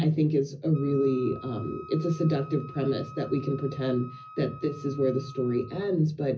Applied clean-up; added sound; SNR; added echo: none; Wind instrument, woodwind instrument; 19 dB; reverberation time 0.4 s.